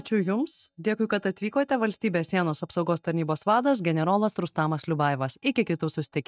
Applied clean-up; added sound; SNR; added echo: neural mask model DeepFilterNet 3.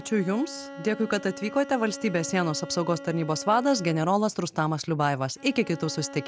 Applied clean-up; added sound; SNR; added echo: none; Bowed string instrument; 15 dB; none.